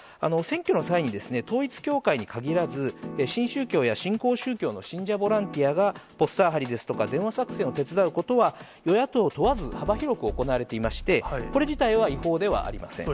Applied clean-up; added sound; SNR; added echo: none; none; none; none.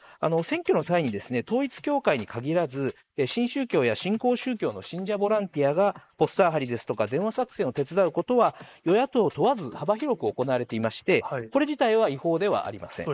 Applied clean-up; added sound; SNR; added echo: neural mask model Resemble Enhance denoiser.